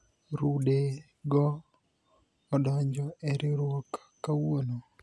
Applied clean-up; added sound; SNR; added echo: none; none; none; none.